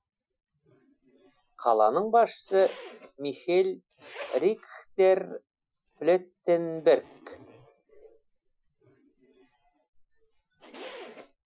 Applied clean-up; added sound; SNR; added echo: classical method Wiener filter.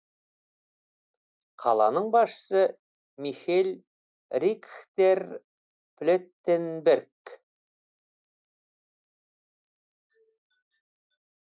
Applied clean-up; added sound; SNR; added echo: none; none; none; none.